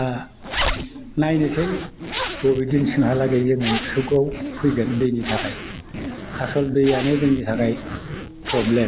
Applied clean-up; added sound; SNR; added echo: none; Zipper (clothing); 8 dB; none.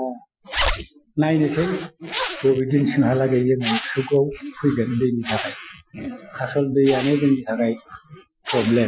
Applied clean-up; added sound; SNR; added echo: classical method Wiener filter.